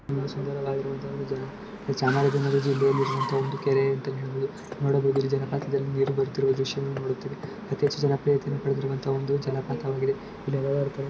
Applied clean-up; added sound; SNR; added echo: none; Car + Hammer; 14 dB; none.